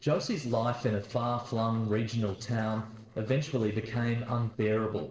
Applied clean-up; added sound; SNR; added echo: neural separator model SepFormer DNS4.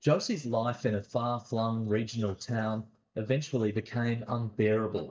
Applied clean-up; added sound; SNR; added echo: neural mask model DeepFilterNet 3.